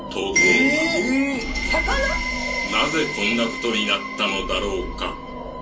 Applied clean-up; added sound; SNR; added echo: none; Glockenspiel; 4 dB; reverberation time 0.3 s.